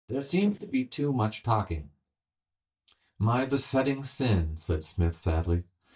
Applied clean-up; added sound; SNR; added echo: neural mask model DeepFilterNet 3.